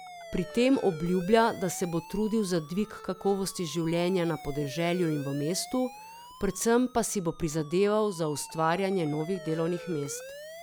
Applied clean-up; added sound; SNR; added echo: none; Siren; 16 dB; none.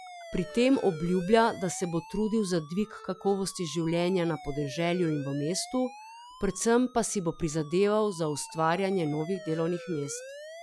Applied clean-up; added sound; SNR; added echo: classical method Wiener filter.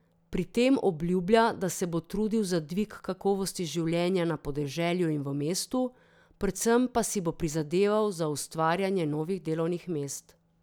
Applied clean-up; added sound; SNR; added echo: none; none; none; none.